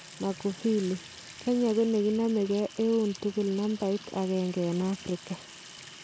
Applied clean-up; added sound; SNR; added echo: none; Sink (filling or washing) / Water tap, faucet; 18 dB; none.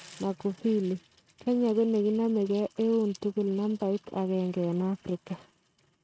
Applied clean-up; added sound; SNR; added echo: neural mask model RNNoise.